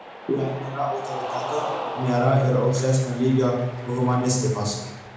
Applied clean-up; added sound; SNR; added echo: none; Cheering; 11 dB; reverberation time 0.9 s.